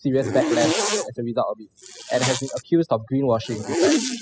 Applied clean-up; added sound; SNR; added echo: classical method spectral subtraction.